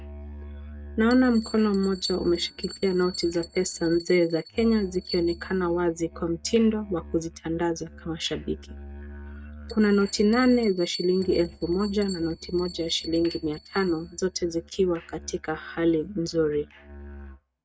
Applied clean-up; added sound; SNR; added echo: neural mask model RNNoise.